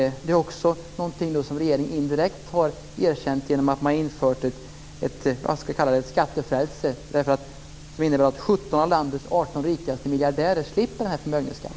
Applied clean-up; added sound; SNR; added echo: none; none; none; none.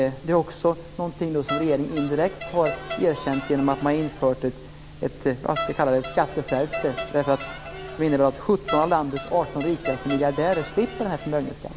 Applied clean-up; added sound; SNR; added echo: none; Crowd; 10 dB; none.